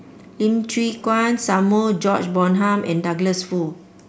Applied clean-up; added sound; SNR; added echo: none; none; none; none.